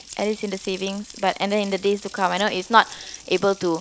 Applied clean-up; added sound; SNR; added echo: none; Scissors + Water tap, faucet; 19 dB; none.